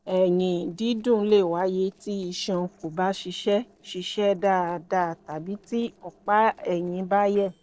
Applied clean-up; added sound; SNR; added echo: neural separator model SepFormer DNS4.